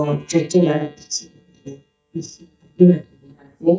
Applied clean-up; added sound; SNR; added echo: neural mask model DeepFilterNet 3.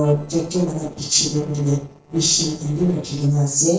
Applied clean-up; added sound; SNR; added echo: neural separator model SepFormer DNS4.